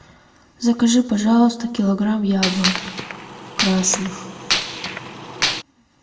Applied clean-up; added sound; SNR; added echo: none; Gunshot, gunfire; 4 dB; reverberation time 1.4 s.